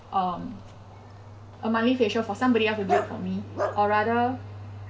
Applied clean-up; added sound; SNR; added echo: none; Dog; 9 dB; none.